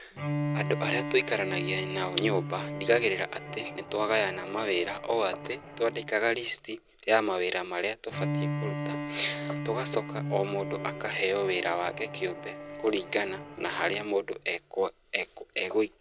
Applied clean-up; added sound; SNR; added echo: none; Bowed string instrument; 7 dB; none.